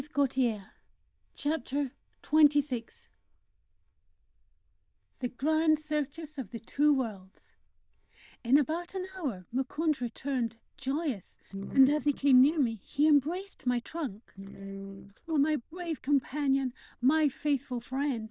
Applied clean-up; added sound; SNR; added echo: neural diffusion model UNIVERSE++.